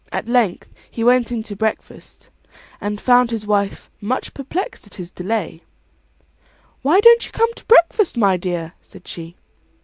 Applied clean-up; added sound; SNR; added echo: none; none; none; none.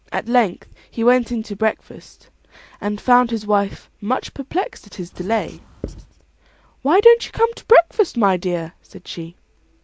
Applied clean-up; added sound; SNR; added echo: none; Writing; 17 dB; none.